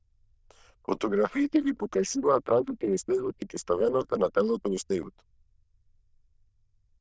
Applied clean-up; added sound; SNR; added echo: neural diffusion model UNIVERSE++.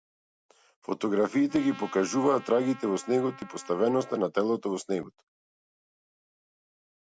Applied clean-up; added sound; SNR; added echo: none; Trumpet; 19 dB; none.